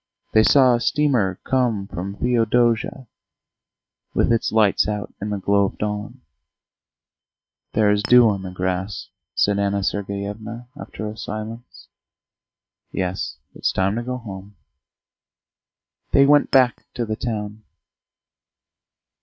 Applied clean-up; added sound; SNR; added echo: neural mask model RNNoise.